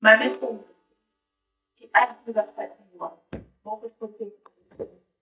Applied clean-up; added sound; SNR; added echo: neural mask model DeepFilterNet 3.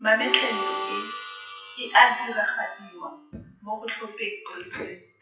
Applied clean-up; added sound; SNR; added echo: classical method WPE with log-MMSE.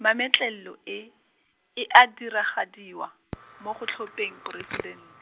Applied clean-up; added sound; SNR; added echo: none; none; none; none.